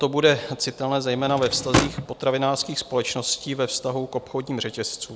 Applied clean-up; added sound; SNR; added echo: none; Drawer open or close / Wood; 3 dB; none.